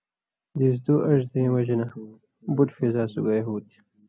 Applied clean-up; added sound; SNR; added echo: none; none; none; none.